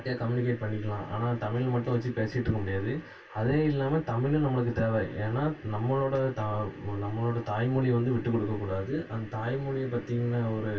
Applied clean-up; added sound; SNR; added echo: none; none; none; reverberation time 0.1 s.